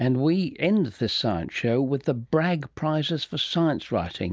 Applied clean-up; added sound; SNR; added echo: none; none; none; none.